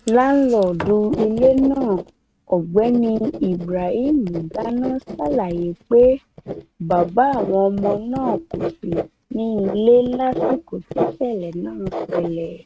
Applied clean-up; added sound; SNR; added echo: neural mask model RNNoise.